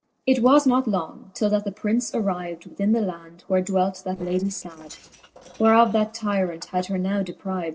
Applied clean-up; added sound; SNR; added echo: neural separator model SepFormer DNS4.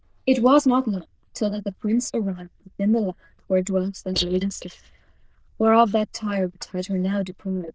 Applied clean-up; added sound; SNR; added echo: neural diffusion model UNIVERSE++.